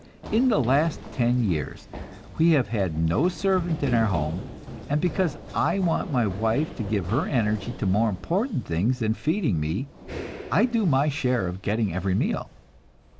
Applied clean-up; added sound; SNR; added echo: none; Run; 14 dB; none.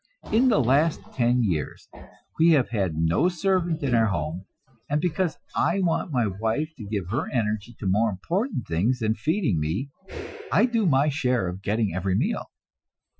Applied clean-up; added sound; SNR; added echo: classical method Wiener filter.